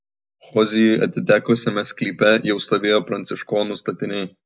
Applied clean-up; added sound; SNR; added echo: none; none; none; none.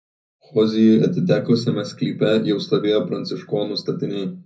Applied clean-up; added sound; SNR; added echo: none; none; none; reverberation time 0.4 s.